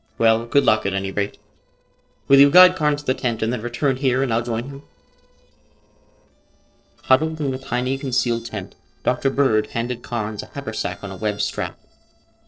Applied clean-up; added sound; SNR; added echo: neural separator model SepFormer DNS4.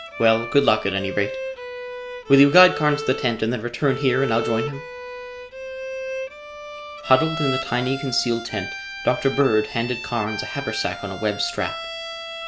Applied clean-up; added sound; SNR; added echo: none; Bowed string instrument; 9 dB; none.